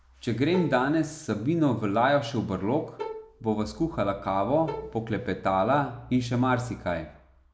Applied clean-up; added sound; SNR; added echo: none; Bowed string instrument; 14 dB; none.